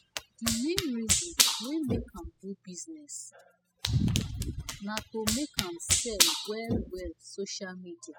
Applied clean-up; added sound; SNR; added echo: classical method spectral subtraction.